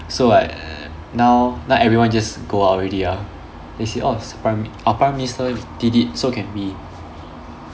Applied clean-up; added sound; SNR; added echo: none; none; none; none.